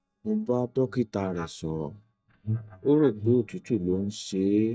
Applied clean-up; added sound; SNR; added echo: neural mask model DeepFilterNet 3.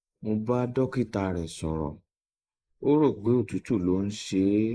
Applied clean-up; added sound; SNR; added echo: neural mask model Resemble Enhance denoiser.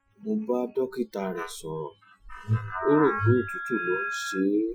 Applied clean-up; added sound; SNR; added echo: classical method Wiener filter.